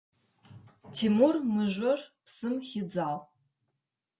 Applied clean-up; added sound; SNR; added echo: none; none; none; none.